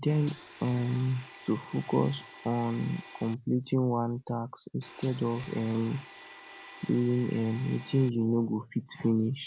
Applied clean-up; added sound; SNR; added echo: none; Domestic sounds, home sounds; 18 dB; none.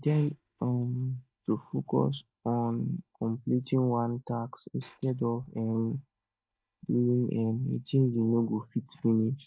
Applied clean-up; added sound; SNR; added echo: neural mask model DeepFilterNet 3.